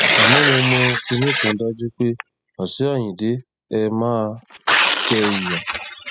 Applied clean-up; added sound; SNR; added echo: classical method spectral subtraction.